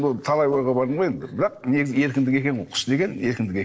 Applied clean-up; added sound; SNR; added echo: neural separator model SepFormer DNS4.